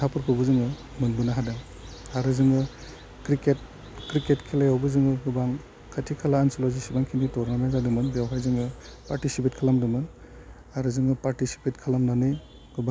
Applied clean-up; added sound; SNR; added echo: none; none; none; none.